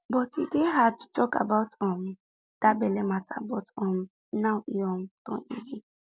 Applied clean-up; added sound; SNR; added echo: none; none; none; none.